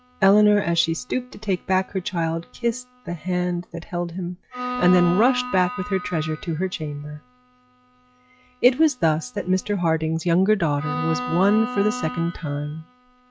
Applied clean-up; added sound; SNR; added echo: classical method log-MMSE.